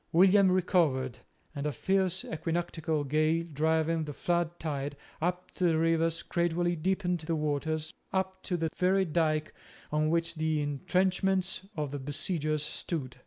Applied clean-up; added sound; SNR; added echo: none; none; none; none.